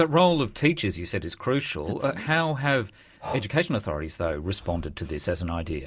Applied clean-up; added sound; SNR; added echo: none; Breathing; 17 dB; none.